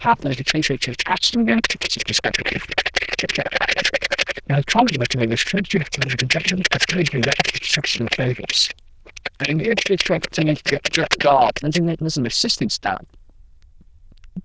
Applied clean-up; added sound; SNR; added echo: neural diffusion model UNIVERSE++.